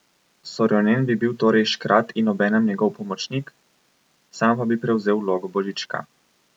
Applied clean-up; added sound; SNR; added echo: none; none; none; none.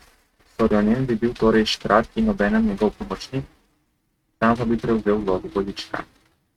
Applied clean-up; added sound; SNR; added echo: neural mask model RNNoise.